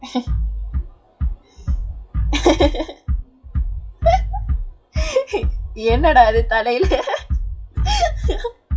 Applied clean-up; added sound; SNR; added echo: classical method WPE with log-MMSE.